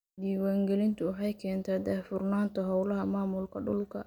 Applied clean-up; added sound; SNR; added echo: none; none; none; none.